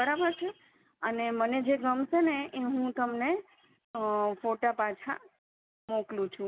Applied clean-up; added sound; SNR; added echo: none; none; none; none.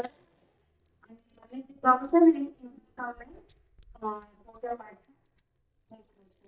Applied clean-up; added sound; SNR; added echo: neural mask model DeepFilterNet 3.